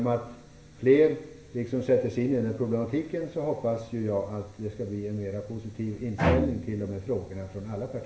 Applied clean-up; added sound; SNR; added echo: none; Bowed string instrument; 2 dB; reverberation time 1.0 s.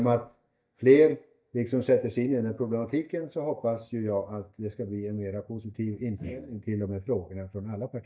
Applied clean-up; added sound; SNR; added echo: neural mask model DeepFilterNet 3.